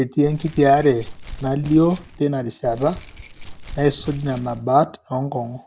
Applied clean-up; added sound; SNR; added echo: none; Keys jangling; 12 dB; none.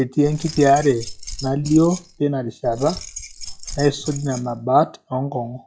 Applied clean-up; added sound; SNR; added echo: classical method log-MMSE.